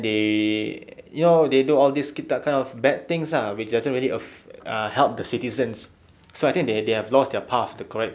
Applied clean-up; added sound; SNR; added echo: none; none; none; none.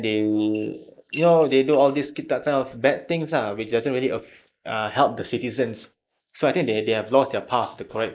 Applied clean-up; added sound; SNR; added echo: neural mask model Resemble Enhance denoiser.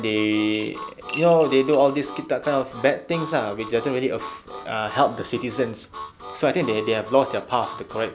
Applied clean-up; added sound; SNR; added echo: none; Coin (dropping) / Glass + Harmonica; 14 dB; none.